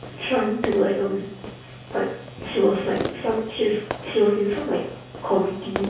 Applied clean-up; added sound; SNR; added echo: none; Fireworks; 12 dB; reverberation time 0.6 s.